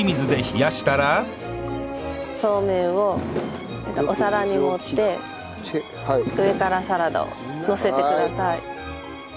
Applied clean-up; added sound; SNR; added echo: none; Fireworks; 12 dB; none.